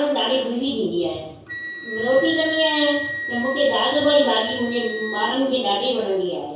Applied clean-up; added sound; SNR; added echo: none; Wind instrument, woodwind instrument; 10 dB; reverberation time 0.6 s.